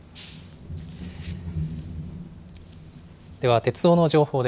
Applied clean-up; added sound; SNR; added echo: none; Thunder; 12 dB; none.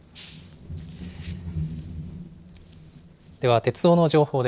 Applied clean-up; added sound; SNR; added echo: neural separator model SepFormer DNS4.